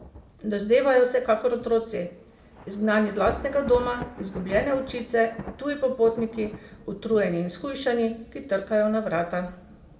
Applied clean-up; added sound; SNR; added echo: none; Thunder / Rain; 17 dB; reverberation time 1.0 s.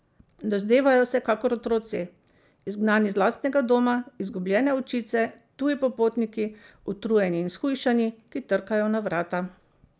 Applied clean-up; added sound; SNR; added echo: none; none; none; none.